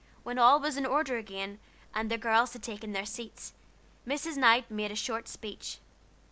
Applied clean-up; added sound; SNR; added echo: none; none; none; none.